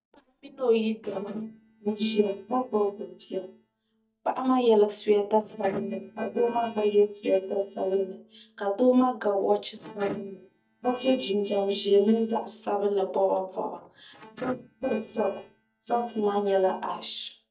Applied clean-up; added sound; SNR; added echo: neural mask model DeepFilterNet 3.